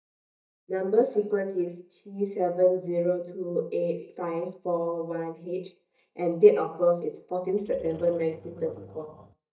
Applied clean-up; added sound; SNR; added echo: neural mask model DeepFilterNet 3.